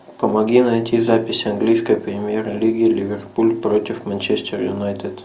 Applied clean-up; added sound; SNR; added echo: none; none; none; none.